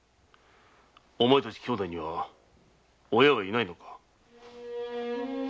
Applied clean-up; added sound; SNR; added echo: none; none; none; none.